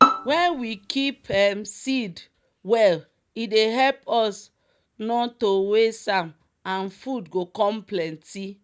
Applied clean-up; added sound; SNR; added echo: none; Bowed string instrument; -1 dB; none.